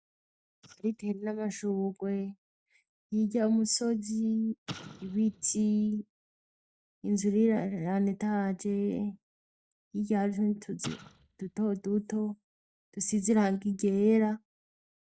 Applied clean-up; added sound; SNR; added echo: neural mask model DeepFilterNet 3.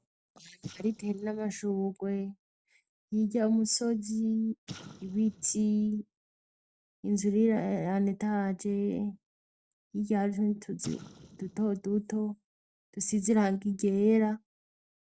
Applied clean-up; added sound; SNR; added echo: neural separator model SepFormer DNS4.